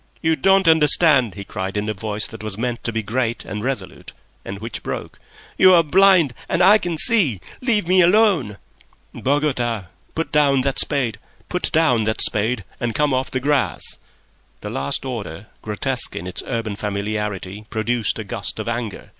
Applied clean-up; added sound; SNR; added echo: none; none; none; none.